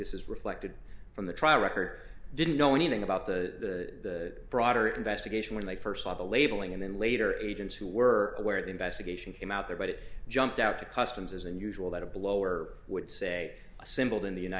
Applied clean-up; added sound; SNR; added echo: none; none; none; none.